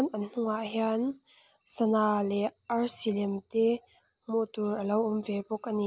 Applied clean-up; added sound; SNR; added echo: none; none; none; none.